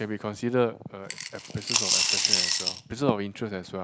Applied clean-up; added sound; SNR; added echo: none; Coin (dropping) / Glass; -4 dB; none.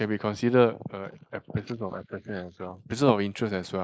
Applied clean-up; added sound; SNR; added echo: neural mask model Resemble Enhance denoiser.